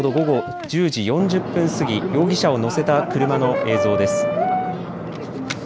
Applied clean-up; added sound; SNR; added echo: none; Brass instrument; 3 dB; none.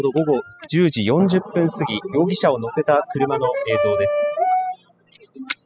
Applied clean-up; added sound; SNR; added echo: classical method spectral subtraction.